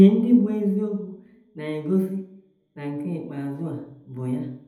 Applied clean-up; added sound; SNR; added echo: none; none; none; reverberation time 0.7 s.